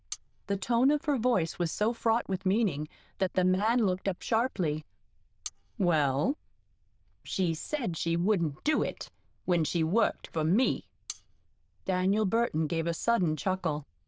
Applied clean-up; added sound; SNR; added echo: neural diffusion model UNIVERSE++.